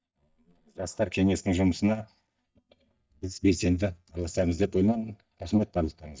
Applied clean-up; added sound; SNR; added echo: neural mask model DeepFilterNet 3.